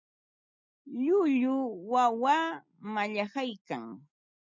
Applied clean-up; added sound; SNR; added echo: none; none; none; none.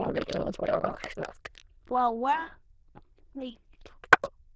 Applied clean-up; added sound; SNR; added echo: neural diffusion model UNIVERSE++.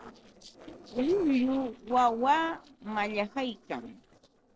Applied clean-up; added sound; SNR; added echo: neural separator model SepFormer DNS4.